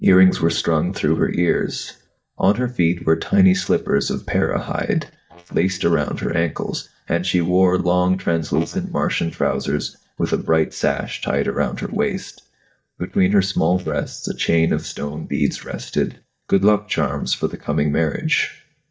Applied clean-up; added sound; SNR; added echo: neural mask model DeepFilterNet 3.